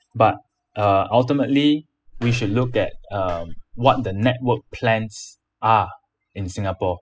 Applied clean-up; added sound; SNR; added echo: classical method spectral subtraction.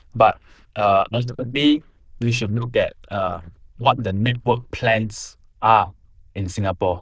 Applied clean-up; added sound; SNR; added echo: neural diffusion model UNIVERSE++.